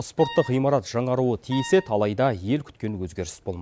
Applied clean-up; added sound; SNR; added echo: none; Wind instrument, woodwind instrument; 13 dB; none.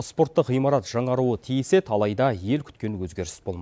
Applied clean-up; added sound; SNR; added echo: none; none; none; none.